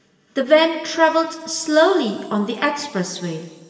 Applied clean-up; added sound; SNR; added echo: none; none; none; reverberation time 2.4 s.